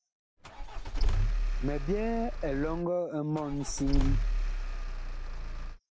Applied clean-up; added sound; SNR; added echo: none; Engine starting / Car; -5 dB; none.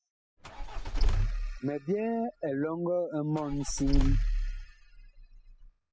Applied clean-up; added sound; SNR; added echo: classical method spectral subtraction.